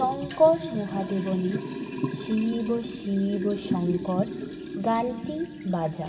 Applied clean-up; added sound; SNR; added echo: none; Liquid; 7 dB; reverberation time 2.4 s.